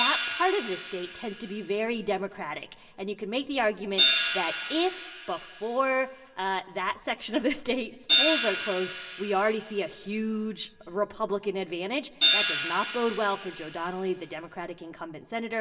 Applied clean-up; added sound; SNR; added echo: none; Hi-hat; 2 dB; reverberation time 0.6 s.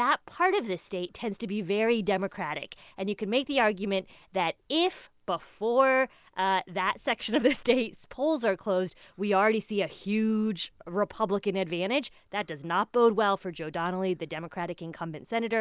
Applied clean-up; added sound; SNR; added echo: none; none; none; none.